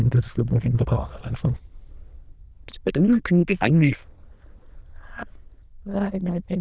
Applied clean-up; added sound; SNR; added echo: neural diffusion model UNIVERSE++.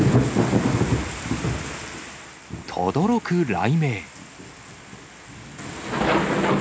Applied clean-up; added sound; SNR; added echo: none; none; none; none.